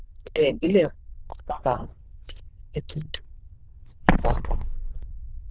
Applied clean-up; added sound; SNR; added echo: neural diffusion model UNIVERSE++.